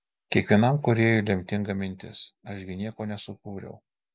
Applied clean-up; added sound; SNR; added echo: none; none; none; none.